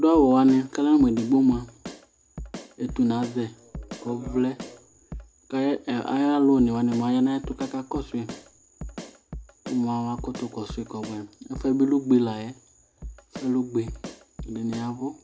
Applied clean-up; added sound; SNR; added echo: none; Drum kit; 16 dB; none.